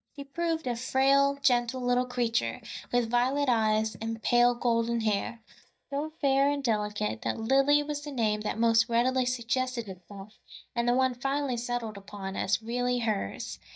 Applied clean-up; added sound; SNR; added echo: neural mask model DeepFilterNet 3.